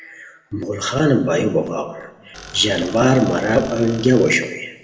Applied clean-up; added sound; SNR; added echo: none; Tools; 17 dB; reverberation time 0.9 s.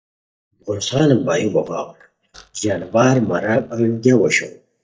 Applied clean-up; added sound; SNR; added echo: neural mask model DeepFilterNet 3.